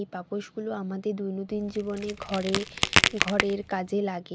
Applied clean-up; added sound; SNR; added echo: none; Crack; -2 dB; none.